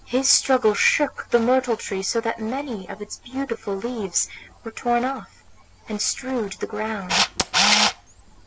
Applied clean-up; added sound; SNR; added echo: none; Camera; 4 dB; none.